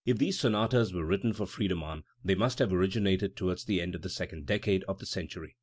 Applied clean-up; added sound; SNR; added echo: none; none; none; none.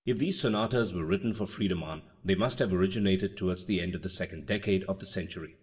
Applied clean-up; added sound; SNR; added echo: none; none; none; reverberation time 0.6 s.